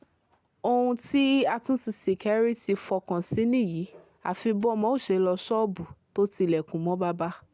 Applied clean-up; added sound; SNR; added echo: none; none; none; none.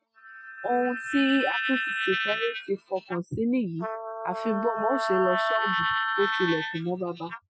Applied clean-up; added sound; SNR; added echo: classical method Wiener filter.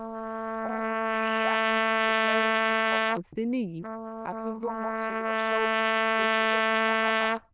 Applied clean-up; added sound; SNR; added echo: neural diffusion model UNIVERSE++.